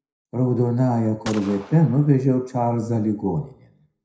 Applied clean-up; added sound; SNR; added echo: none; Gunshot, gunfire; 19 dB; reverberation time 0.5 s.